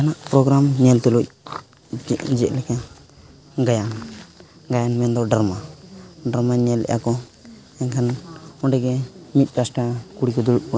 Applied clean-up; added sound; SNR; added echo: none; none; none; none.